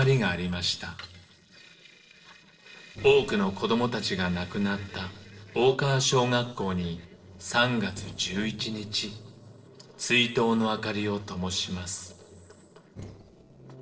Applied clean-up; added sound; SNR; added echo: neural separator model SepFormer DNS4.